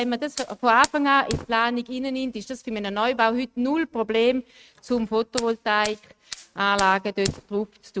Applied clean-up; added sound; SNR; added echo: neural mask model RNNoise.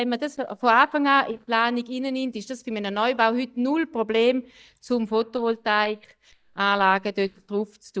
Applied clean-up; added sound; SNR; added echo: neural mask model DeepFilterNet 3.